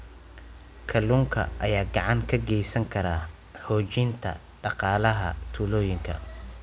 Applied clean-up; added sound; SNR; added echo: none; none; none; none.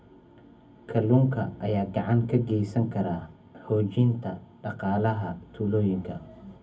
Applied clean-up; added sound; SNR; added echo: none; none; none; reverberation time 0.3 s.